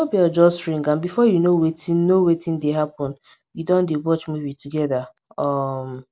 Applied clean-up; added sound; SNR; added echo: none; none; none; none.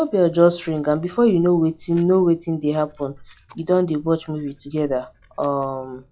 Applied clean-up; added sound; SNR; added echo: classical method log-MMSE.